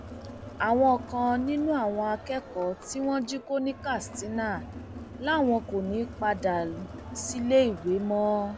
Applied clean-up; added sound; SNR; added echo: none; Crowd; 14 dB; none.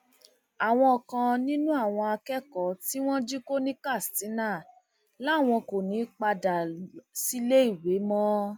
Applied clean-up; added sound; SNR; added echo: none; none; none; none.